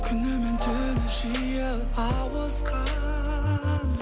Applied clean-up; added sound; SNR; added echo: none; Train; 18 dB; none.